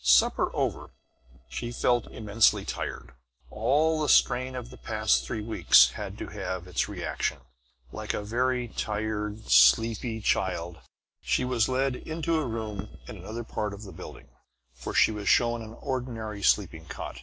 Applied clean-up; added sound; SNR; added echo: neural separator model SepFormer DNS4.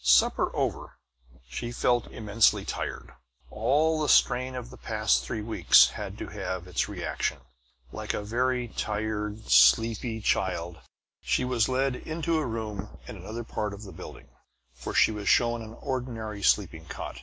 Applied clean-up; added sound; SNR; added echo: none; none; none; none.